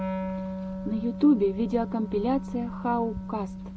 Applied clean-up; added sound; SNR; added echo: none; Wind instrument, woodwind instrument; 7 dB; none.